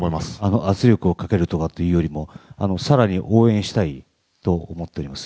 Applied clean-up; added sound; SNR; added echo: none; none; none; none.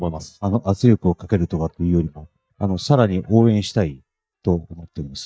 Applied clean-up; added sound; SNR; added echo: neural mask model DeepFilterNet 3.